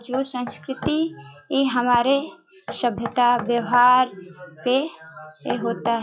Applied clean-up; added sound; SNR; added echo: classical method log-MMSE.